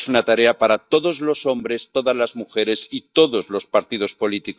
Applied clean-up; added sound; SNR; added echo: neural mask model DeepFilterNet 3.